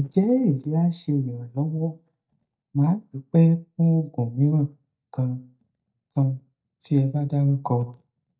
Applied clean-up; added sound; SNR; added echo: neural mask model DeepFilterNet 3.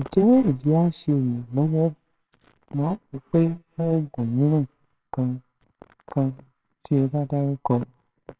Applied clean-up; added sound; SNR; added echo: neural separator model SepFormer WHAMR!.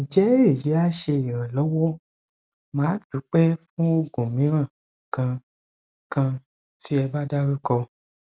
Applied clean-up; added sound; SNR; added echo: none; none; none; none.